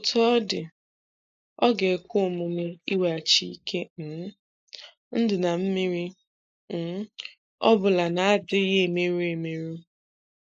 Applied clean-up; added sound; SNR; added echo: neural mask model Resemble Enhance denoiser.